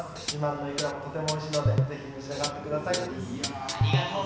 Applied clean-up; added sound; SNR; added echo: none; Hi-hat; 0 dB; reverberation time 0.9 s.